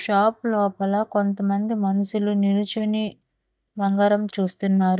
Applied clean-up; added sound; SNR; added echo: neural mask model DeepFilterNet 3.